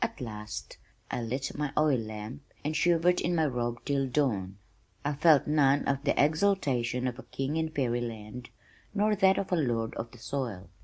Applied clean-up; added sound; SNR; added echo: none; none; none; none.